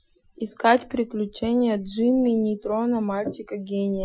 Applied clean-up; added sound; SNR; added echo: classical method Wiener filter.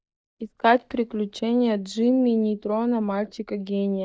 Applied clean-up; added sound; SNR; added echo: neural mask model DeepFilterNet 3.